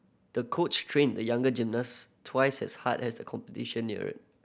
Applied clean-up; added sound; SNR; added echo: none; none; none; none.